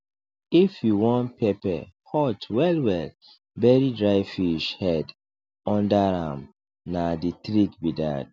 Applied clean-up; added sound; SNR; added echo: none; none; none; none.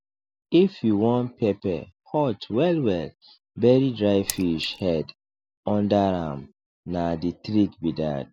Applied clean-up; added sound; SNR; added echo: neural mask model Resemble Enhance denoiser.